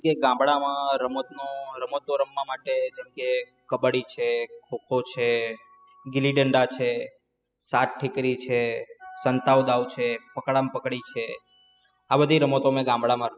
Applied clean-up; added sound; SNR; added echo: classical method spectral subtraction.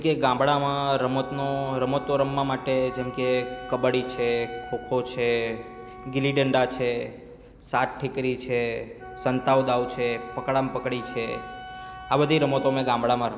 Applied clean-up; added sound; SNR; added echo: none; Wind instrument, woodwind instrument; 15 dB; none.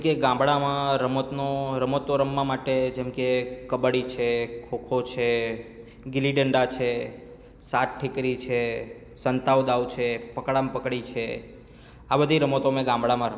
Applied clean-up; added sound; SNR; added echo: none; none; none; none.